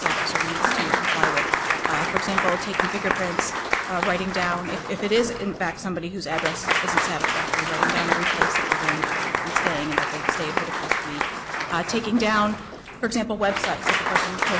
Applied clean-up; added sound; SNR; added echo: none; Applause / Crowd; -3 dB; none.